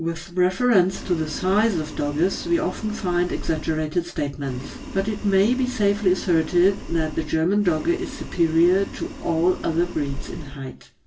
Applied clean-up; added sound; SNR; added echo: none; Boiling; 11 dB; reverberation time 0.2 s.